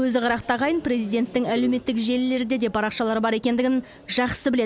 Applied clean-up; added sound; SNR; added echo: none; none; none; none.